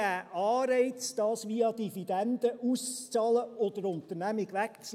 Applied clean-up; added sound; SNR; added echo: none; none; none; none.